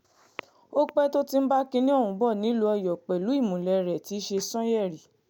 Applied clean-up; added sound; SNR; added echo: none; none; none; none.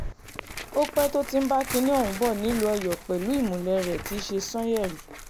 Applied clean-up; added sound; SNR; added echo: none; Tearing; 10 dB; none.